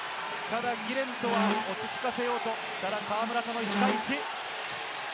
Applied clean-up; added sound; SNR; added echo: none; Squeak; 3 dB; none.